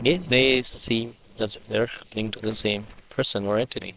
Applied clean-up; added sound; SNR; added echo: neural separator model SepFormer WHAMR!.